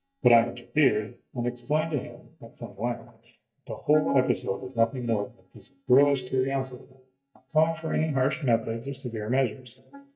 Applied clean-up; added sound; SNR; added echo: neural mask model DeepFilterNet 3.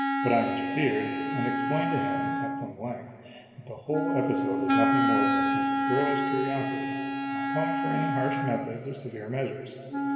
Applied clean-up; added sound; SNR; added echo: none; Wind instrument, woodwind instrument; -3 dB; reverberation time 2.5 s.